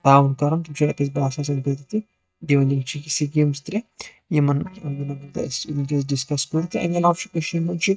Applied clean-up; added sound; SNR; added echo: neural mask model DeepFilterNet 3.